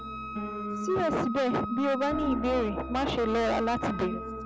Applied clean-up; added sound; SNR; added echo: none; Wind instrument, woodwind instrument + Piano; 6 dB; none.